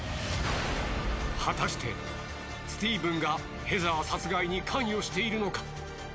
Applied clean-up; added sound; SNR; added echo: none; none; none; none.